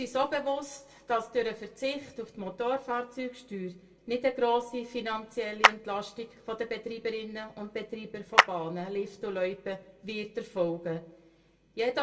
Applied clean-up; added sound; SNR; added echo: none; Clapping; -4 dB; reverberation time 0.2 s.